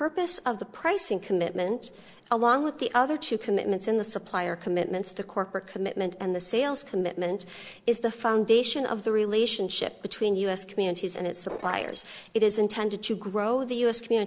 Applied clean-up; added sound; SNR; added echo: neural separator model SepFormer DNS4.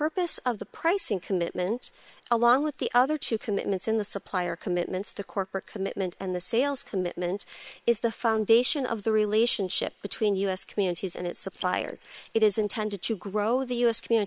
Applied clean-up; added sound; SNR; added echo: neural separator model SepFormer WHAM!.